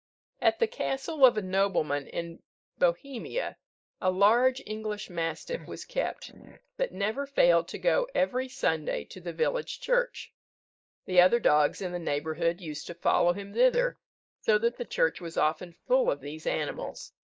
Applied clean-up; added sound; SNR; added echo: neural mask model Resemble Enhance denoiser.